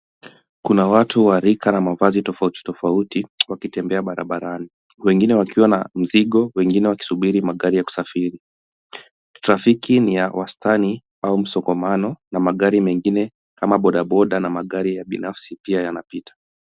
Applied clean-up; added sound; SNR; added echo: none; none; none; none.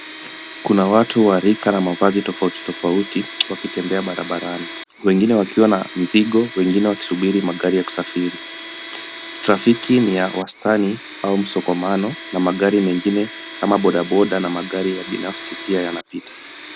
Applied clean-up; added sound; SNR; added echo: none; Domestic sounds, home sounds; 15 dB; none.